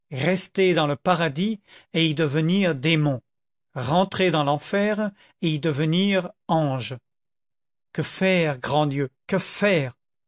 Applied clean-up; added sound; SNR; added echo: none; none; none; none.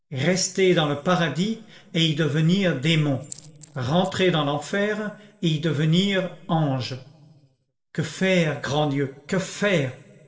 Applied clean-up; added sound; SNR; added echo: neural separator model SepFormer DNS4.